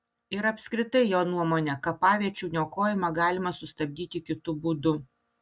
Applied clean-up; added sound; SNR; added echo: none; none; none; none.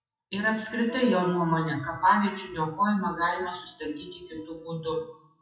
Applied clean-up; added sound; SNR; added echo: classical method WPE with log-MMSE.